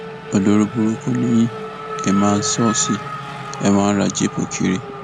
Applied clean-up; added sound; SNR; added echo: none; Race car, auto racing / Accelerating, revving, vroom; 10 dB; none.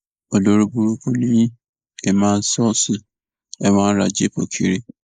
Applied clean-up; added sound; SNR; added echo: neural mask model Resemble Enhance denoiser.